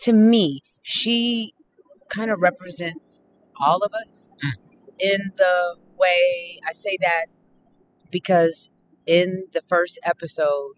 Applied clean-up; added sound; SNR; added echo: classical method spectral subtraction.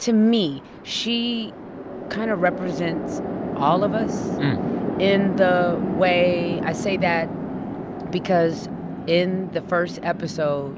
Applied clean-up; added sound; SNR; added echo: none; Chatter / Traffic noise, roadway noise / Train; 5 dB; none.